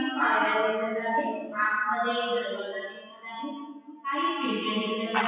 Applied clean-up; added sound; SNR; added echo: classical method WPE with log-MMSE.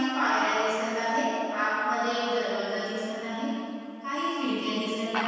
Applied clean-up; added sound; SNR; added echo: none; Fowl; 16 dB; reverberation time 2.1 s.